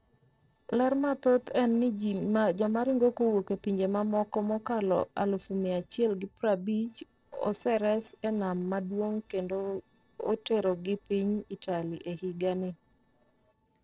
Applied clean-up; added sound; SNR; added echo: neural separator model SepFormer DNS4.